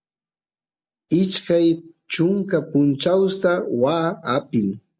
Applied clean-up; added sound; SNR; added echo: none; none; none; none.